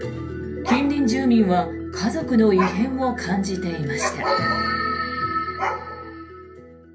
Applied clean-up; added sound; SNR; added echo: none; Dog; 10 dB; reverberation time 0.3 s.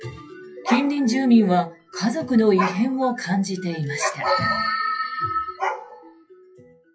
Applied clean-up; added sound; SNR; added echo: classical method WPE with log-MMSE.